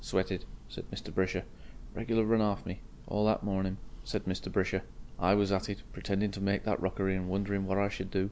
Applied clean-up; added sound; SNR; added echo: none; Church bell; 14 dB; none.